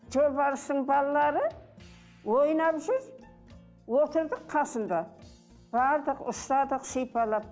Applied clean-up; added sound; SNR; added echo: none; none; none; none.